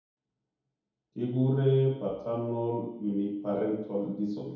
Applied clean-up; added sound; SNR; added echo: none; none; none; reverberation time 2.0 s.